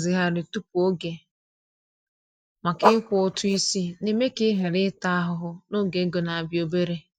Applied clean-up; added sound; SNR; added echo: neural mask model DeepFilterNet 3.